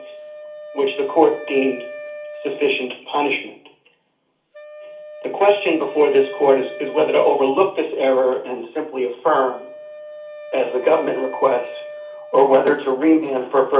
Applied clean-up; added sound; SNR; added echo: none; Wind instrument, woodwind instrument; 16 dB; reverberation time 0.4 s.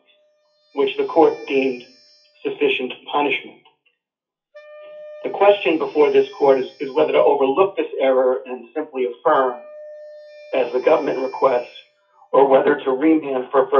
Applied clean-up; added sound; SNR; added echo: classical method WPE with log-MMSE.